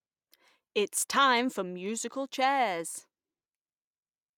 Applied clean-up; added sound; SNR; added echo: none; none; none; none.